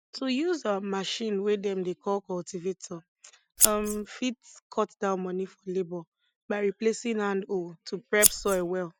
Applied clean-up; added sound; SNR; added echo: none; Scissors; -4 dB; none.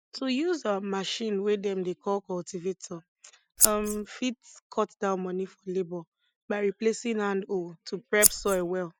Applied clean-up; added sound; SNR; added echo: neural mask model Resemble Enhance denoiser.